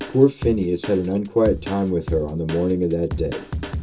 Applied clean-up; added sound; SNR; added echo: none; Drum kit; 10 dB; reverberation time 0.2 s.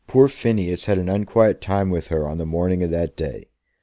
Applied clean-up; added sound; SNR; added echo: none; none; none; none.